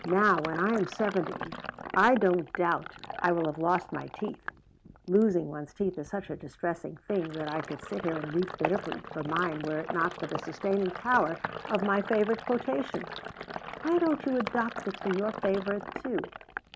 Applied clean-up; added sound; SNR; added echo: none; Sink (filling or washing); 10 dB; none.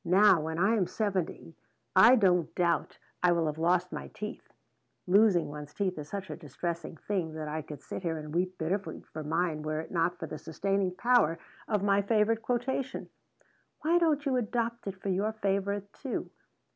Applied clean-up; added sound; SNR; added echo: none; none; none; none.